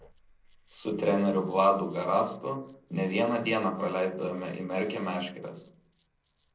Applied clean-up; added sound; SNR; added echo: neural separator model SepFormer DNS4.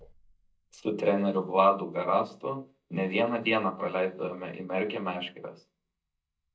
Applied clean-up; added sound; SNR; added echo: neural mask model DeepFilterNet 3.